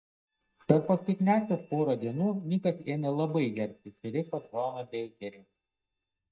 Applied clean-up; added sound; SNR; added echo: neural mask model DeepFilterNet 3.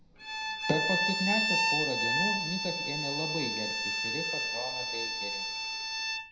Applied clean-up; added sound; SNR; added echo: none; Bowed string instrument; -5 dB; reverberation time 0.7 s.